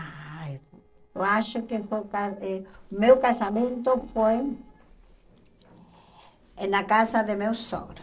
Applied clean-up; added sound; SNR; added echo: neural separator model SepFormer DNS4.